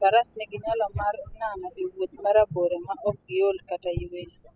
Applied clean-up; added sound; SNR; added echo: classical method spectral subtraction.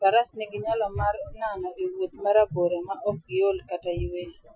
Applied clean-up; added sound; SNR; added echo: classical method Wiener filter.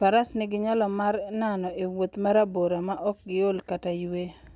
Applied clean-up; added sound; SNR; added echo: none; none; none; none.